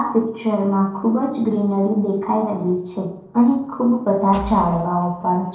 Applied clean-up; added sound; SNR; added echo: neural separator model SepFormer DNS4.